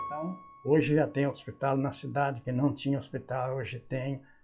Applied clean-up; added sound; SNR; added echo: classical method log-MMSE.